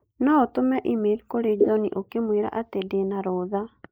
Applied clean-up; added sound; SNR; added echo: neural mask model Resemble Enhance denoiser.